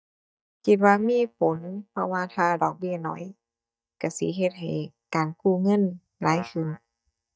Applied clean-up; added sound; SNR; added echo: neural mask model DeepFilterNet 3.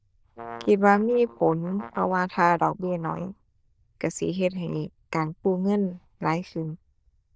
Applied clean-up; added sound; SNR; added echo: neural diffusion model UNIVERSE++.